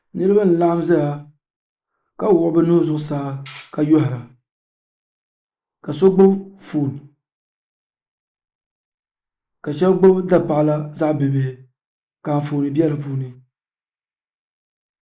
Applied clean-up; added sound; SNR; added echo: neural mask model Resemble Enhance denoiser.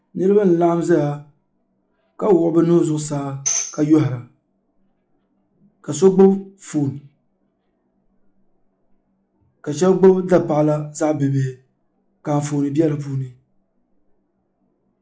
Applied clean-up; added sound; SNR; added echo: classical method log-MMSE.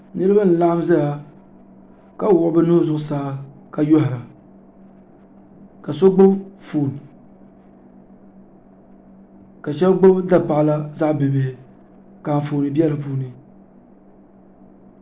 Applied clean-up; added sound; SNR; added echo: none; none; none; none.